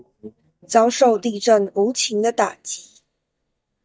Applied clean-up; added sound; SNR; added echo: neural mask model DeepFilterNet 3.